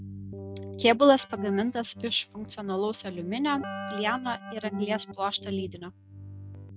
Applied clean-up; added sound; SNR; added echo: neural mask model RNNoise.